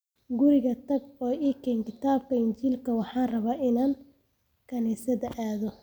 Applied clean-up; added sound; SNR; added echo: none; none; none; none.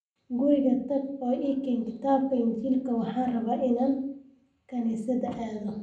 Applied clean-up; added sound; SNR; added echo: none; none; none; reverberation time 0.6 s.